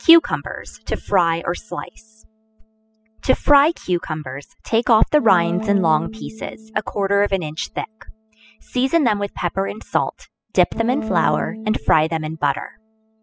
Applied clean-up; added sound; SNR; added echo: classical method spectral subtraction.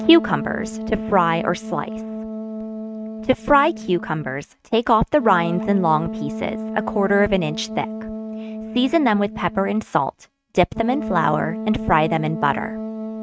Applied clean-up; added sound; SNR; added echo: neural mask model RNNoise.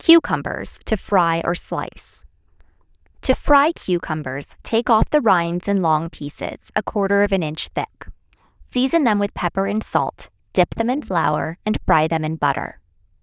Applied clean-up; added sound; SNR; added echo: neural diffusion model UNIVERSE++.